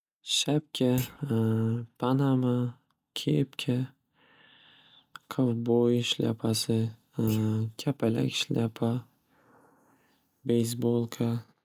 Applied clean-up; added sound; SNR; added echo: neural mask model Resemble Enhance denoiser.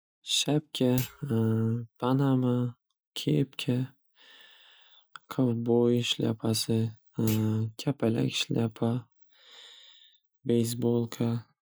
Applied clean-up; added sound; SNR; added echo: classical method Wiener filter.